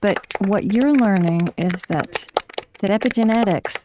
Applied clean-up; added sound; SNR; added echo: neural mask model RNNoise.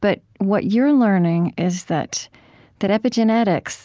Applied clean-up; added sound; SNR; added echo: none; none; none; none.